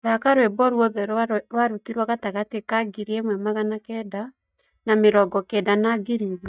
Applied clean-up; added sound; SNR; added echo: neural mask model DeepFilterNet 3.